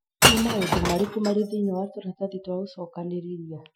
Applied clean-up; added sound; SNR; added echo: classical method Wiener filter.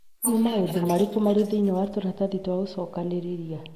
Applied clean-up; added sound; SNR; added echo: neural mask model Resemble Enhance denoiser.